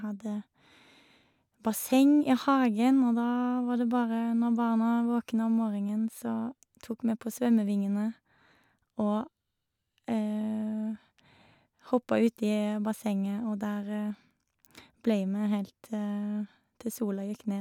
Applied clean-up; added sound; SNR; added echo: none; none; none; none.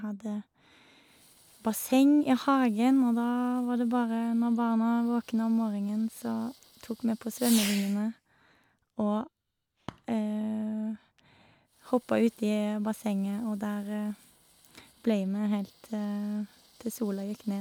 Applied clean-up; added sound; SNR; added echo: none; Fireworks; 18 dB; none.